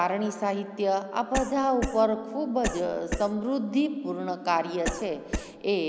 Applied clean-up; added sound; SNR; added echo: none; Cough; 8 dB; none.